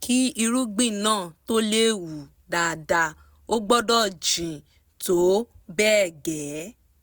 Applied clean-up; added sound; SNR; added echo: none; none; none; none.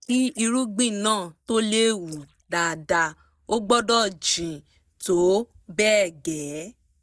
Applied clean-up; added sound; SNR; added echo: neural mask model DeepFilterNet 3.